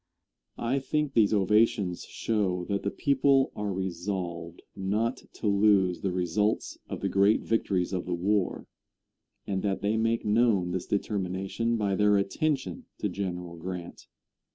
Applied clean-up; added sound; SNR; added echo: none; none; none; none.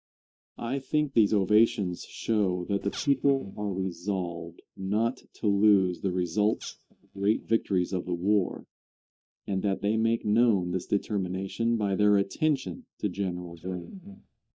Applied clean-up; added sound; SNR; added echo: neural mask model DeepFilterNet 3.